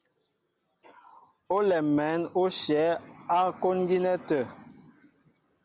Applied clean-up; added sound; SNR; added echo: none; none; none; none.